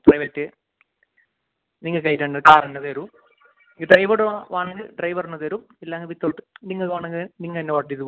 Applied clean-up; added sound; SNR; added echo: none; none; none; none.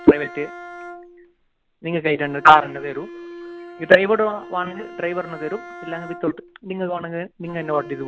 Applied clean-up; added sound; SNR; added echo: none; Bowed string instrument; 17 dB; none.